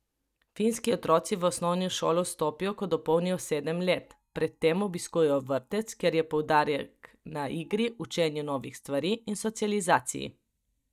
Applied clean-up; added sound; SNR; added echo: neural mask model DeepFilterNet 3.